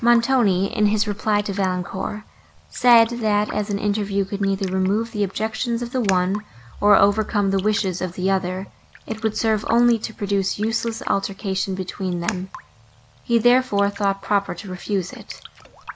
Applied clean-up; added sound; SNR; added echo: none; Raindrop; 20 dB; none.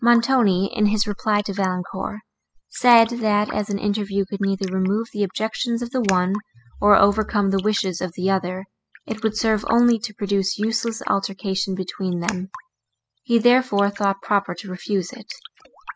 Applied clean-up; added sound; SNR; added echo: classical method spectral subtraction.